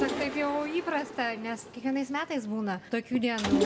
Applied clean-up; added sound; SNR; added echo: none; Mechanisms; 4 dB; reverberation time 0.5 s.